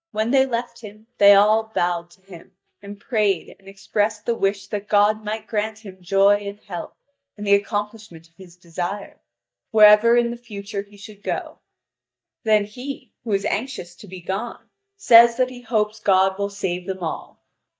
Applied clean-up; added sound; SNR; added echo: neural mask model DeepFilterNet 3.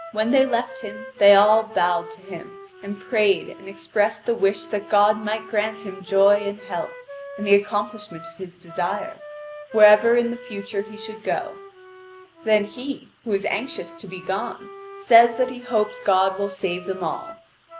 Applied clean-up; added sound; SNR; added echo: none; Wind instrument, woodwind instrument; 17 dB; none.